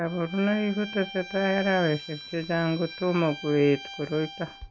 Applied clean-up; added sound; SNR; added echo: none; Bowed string instrument; 14 dB; none.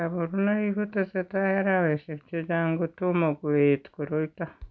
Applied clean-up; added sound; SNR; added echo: none; none; none; none.